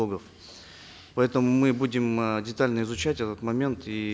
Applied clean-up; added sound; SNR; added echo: none; none; none; none.